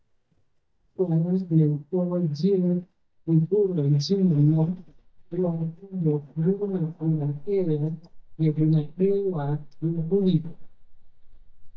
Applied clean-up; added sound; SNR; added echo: neural mask model DeepFilterNet 3.